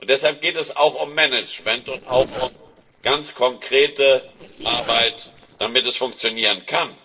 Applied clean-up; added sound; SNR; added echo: neural separator model SepFormer DNS4.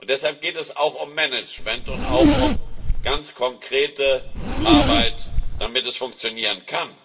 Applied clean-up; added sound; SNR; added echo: none; Zipper (clothing); -5 dB; reverberation time 0.2 s.